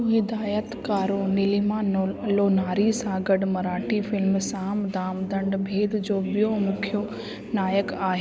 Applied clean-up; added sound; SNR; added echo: none; none; none; none.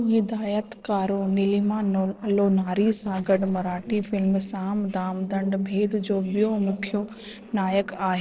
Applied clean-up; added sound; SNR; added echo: neural separator model SepFormer DNS4.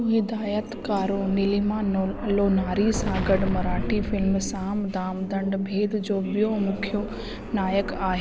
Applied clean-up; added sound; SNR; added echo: none; Explosion; 9 dB; none.